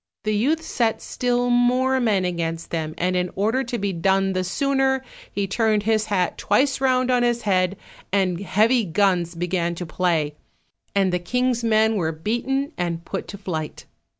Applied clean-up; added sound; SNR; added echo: none; none; none; none.